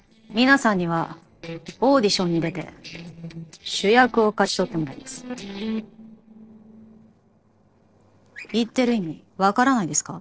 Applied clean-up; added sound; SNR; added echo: neural separator model SepFormer DNS4.